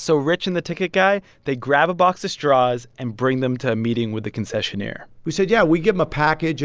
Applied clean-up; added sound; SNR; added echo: none; none; none; none.